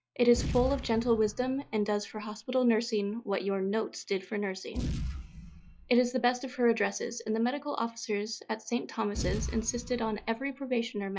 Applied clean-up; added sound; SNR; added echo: classical method log-MMSE.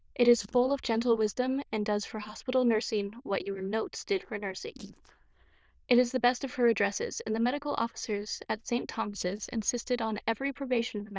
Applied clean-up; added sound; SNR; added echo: neural diffusion model UNIVERSE++.